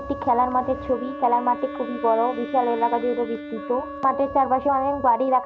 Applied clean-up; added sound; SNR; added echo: none; Wind instrument, woodwind instrument + Wind instrument, woodwind instrument; 12 dB; none.